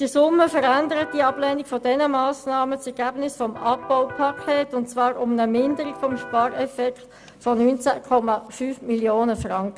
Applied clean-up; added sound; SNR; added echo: none; Electric guitar; 14 dB; none.